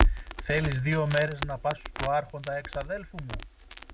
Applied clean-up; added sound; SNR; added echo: none; Crackle; 1 dB; none.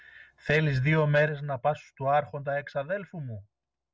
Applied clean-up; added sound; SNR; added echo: none; none; none; none.